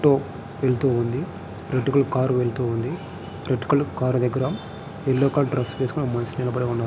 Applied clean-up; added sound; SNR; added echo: none; none; none; none.